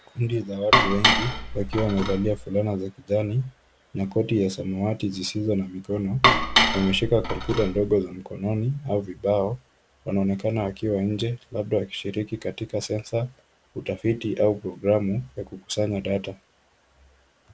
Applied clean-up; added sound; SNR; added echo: none; Dishes, pots, and pans; -3 dB; none.